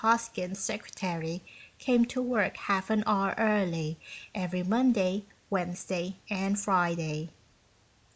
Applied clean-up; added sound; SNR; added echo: none; none; none; none.